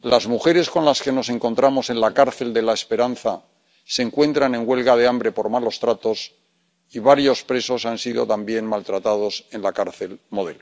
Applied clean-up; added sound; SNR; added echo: none; none; none; none.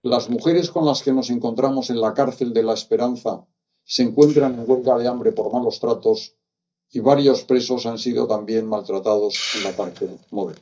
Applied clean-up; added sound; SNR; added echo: neural mask model DeepFilterNet 3.